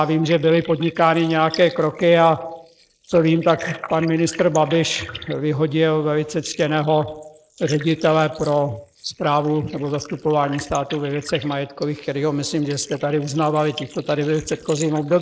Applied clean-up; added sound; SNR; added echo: neural mask model Resemble Enhance denoiser.